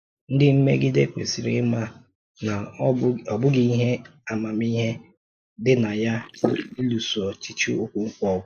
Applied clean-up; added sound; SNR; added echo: neural mask model Resemble Enhance denoiser.